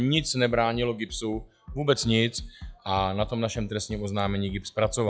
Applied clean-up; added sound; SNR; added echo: classical method log-MMSE.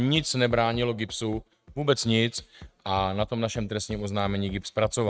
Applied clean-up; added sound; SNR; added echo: neural mask model RNNoise.